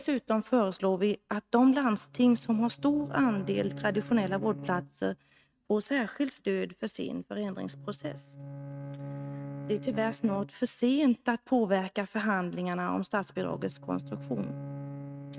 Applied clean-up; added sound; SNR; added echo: neural mask model RNNoise.